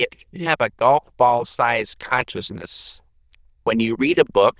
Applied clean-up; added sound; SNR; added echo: neural diffusion model UNIVERSE++.